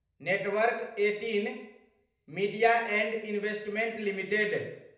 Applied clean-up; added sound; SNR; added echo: none; none; none; reverberation time 0.7 s.